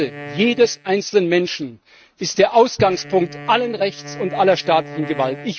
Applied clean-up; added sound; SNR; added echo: neural mask model RNNoise.